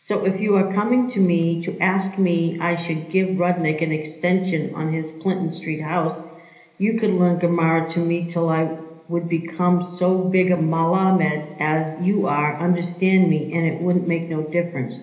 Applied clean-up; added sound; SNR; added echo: none; none; none; reverberation time 1.0 s.